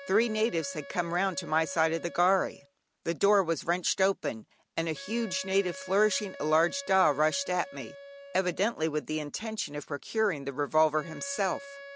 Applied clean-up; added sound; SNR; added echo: none; Wind instrument, woodwind instrument; 18 dB; none.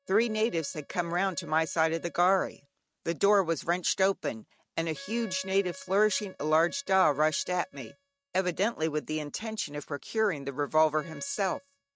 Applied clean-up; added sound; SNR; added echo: neural mask model RNNoise.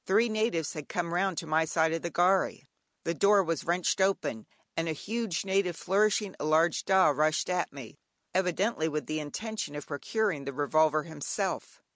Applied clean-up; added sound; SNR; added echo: none; none; none; none.